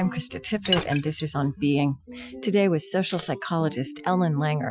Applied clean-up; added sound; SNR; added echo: classical method Wiener filter.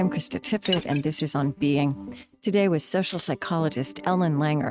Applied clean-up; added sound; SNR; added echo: neural mask model RNNoise.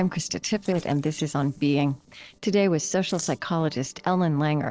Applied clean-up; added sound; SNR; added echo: neural separator model SepFormer DNS4.